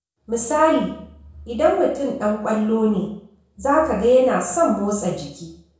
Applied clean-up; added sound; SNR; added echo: none; none; none; reverberation time 0.5 s.